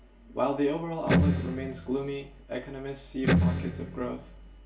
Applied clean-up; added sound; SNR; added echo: none; Electric guitar; -5 dB; reverberation time 0.2 s.